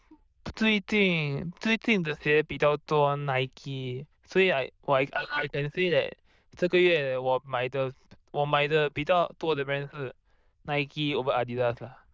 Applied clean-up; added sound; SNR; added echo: neural diffusion model UNIVERSE++.